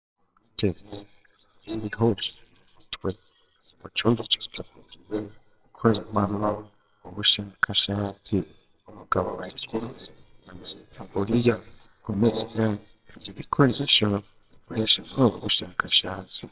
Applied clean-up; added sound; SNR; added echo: neural separator model SepFormer WHAMR!.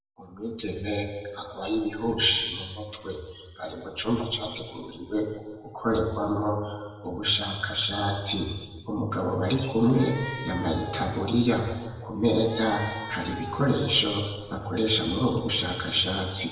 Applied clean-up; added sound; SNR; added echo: none; Cat; 12 dB; reverberation time 1.2 s.